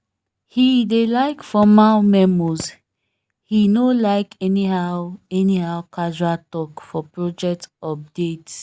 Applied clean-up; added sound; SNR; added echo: none; none; none; none.